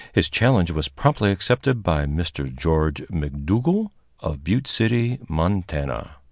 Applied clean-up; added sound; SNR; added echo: none; none; none; none.